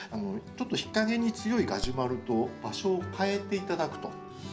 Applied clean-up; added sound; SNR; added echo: none; Crack; 11 dB; none.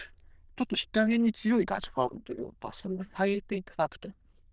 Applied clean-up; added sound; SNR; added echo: neural diffusion model UNIVERSE++.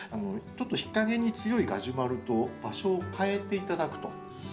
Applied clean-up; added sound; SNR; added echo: none; none; none; none.